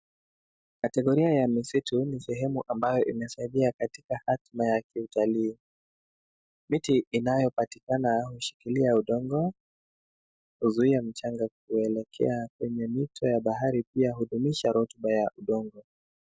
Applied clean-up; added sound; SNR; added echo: none; none; none; none.